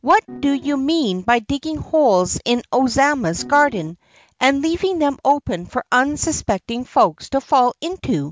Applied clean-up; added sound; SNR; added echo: none; Piano; 17 dB; none.